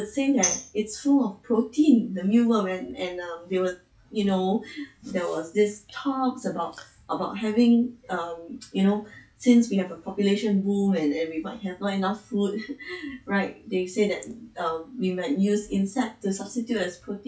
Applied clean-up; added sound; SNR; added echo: classical method log-MMSE.